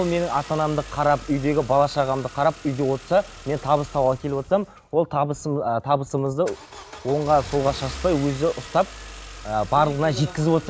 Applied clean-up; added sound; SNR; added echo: none; Engine starting / Car; 17 dB; none.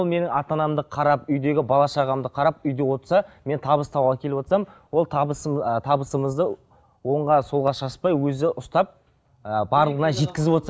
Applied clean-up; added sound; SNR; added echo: none; none; none; none.